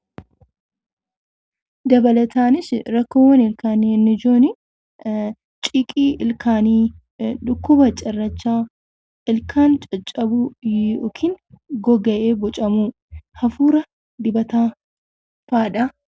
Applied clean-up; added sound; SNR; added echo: none; none; none; none.